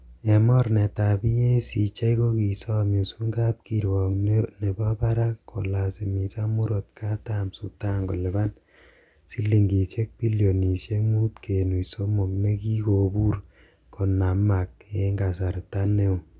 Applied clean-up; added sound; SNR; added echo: none; none; none; none.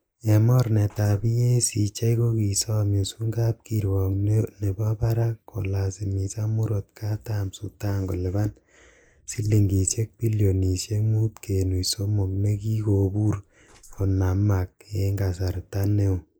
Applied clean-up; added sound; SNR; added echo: neural mask model Resemble Enhance denoiser.